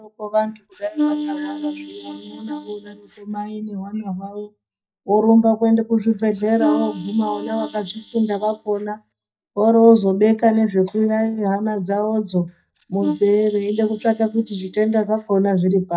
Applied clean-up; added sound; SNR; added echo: neural mask model DeepFilterNet 3.